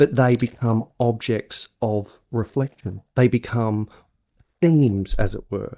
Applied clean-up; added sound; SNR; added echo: neural mask model DeepFilterNet 3.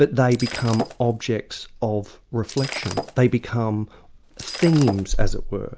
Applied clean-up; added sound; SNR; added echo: none; Shatter; 11 dB; none.